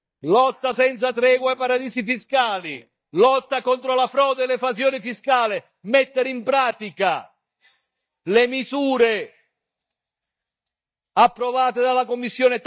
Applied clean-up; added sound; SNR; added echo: neural mask model DeepFilterNet 3.